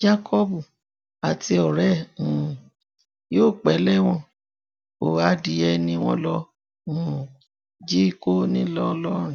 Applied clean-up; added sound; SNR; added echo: none; none; none; none.